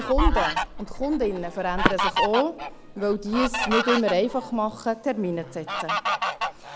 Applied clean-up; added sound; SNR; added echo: none; Fowl; 1 dB; none.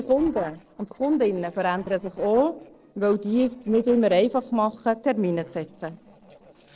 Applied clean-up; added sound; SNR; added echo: neural separator model SepFormer DNS4.